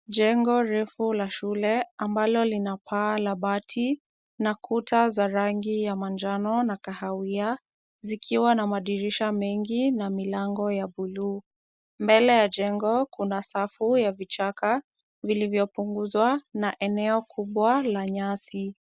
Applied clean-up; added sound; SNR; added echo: none; none; none; none.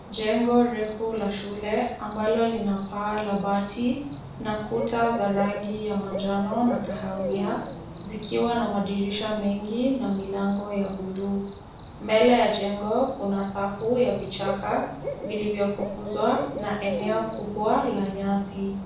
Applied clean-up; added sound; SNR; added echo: none; Cricket / Bird; 11 dB; reverberation time 0.6 s.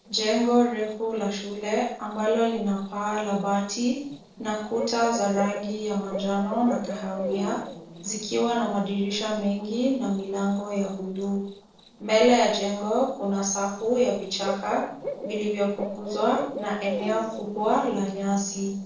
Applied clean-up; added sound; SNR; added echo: neural separator model SepFormer DNS4.